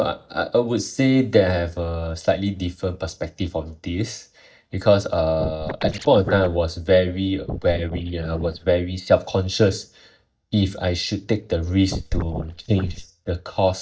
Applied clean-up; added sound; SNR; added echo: neural mask model DeepFilterNet 3.